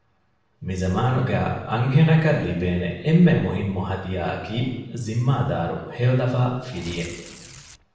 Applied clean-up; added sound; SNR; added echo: neural separator model SepFormer DNS4.